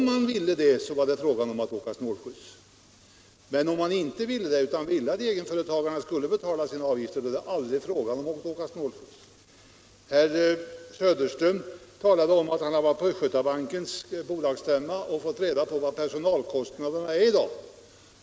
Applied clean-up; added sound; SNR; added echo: none; none; none; none.